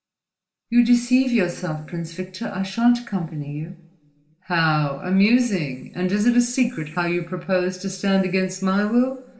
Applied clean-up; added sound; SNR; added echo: none; none; none; reverberation time 1.9 s.